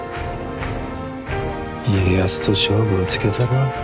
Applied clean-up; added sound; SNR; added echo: none; none; none; none.